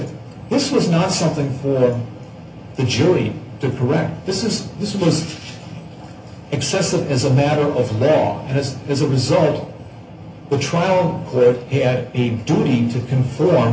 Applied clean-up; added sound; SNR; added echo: none; none; none; reverberation time 0.3 s.